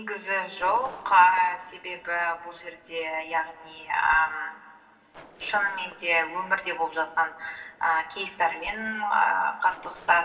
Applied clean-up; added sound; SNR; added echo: neural separator model SepFormer DNS4.